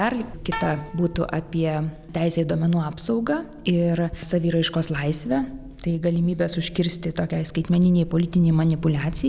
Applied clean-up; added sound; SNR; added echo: none; Bowed string instrument; 12 dB; none.